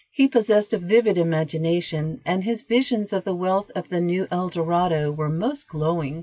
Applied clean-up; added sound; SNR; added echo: none; none; none; none.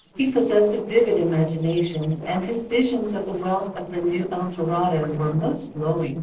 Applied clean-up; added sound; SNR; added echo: neural separator model SepFormer DNS4.